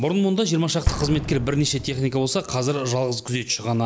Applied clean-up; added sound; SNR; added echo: none; Explosion; 10 dB; none.